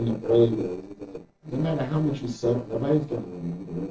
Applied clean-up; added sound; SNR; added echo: neural separator model SepFormer DNS4.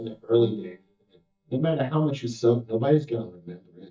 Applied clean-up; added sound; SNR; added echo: neural mask model DeepFilterNet 3.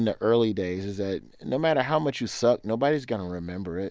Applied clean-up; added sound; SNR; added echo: none; none; none; none.